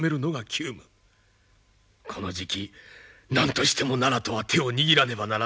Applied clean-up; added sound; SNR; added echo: none; none; none; none.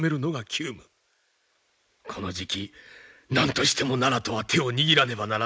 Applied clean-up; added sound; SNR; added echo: neural mask model Resemble Enhance denoiser.